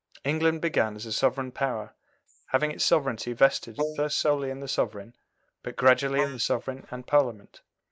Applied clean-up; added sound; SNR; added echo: neural mask model Resemble Enhance denoiser.